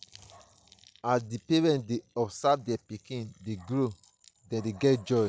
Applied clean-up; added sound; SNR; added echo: none; none; none; none.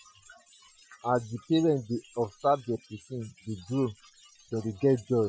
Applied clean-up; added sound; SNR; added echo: classical method Wiener filter.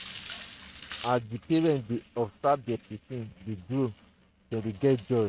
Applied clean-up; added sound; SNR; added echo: neural mask model RNNoise.